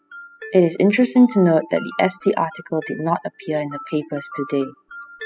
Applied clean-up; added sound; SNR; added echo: classical method spectral subtraction.